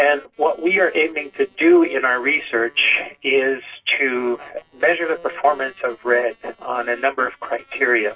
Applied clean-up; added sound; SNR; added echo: neural separator model SepFormer DNS4.